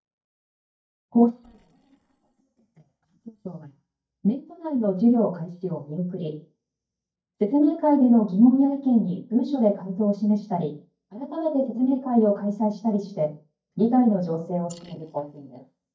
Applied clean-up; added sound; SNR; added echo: neural mask model DeepFilterNet 3.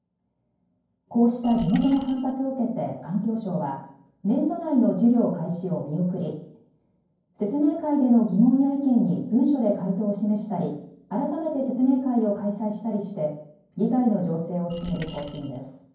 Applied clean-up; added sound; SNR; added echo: none; Coin (dropping); 13 dB; reverberation time 0.9 s.